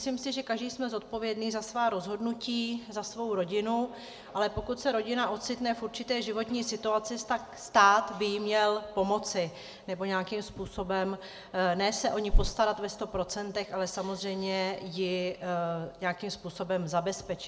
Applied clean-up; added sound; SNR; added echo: none; Bird; 1 dB; reverberation time 0.9 s.